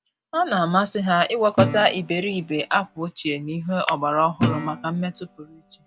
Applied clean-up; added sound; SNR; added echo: none; Guitar; 5 dB; none.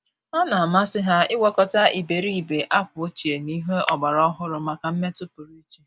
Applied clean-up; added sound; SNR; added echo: none; none; none; none.